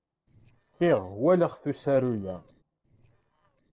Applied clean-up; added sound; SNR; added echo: neural separator model SepFormer DNS4.